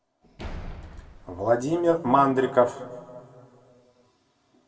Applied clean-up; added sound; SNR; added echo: none; Slam; 14 dB; reverberation time 1.5 s.